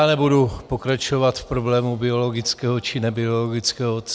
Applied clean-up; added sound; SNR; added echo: none; none; none; none.